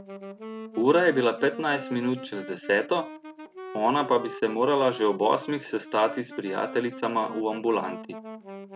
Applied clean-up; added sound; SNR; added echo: none; Wind instrument, woodwind instrument; 14 dB; none.